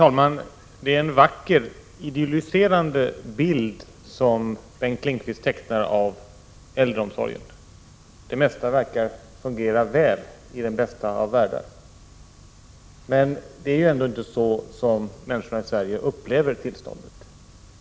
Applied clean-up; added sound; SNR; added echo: none; none; none; none.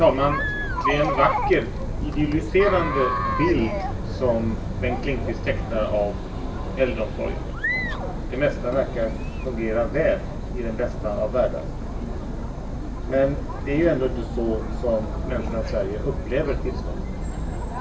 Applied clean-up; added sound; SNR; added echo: none; Chatter; 2 dB; reverberation time 0.2 s.